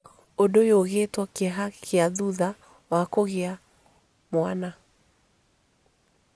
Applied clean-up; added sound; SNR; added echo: none; none; none; none.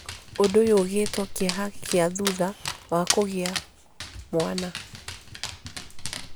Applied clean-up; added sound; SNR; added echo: none; Dog; 7 dB; none.